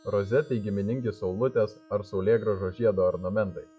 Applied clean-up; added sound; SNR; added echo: classical method log-MMSE.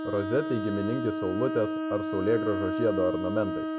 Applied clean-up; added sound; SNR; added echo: none; Bowed string instrument; 2 dB; none.